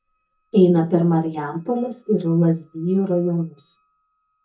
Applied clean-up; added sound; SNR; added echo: neural mask model DeepFilterNet 3.